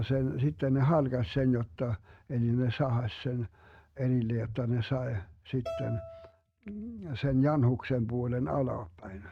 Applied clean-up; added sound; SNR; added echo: neural mask model RNNoise.